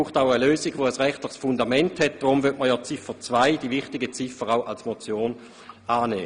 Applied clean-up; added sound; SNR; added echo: none; none; none; none.